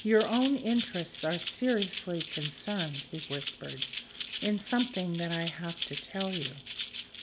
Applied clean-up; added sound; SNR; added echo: none; Rattle (instrument); 0 dB; none.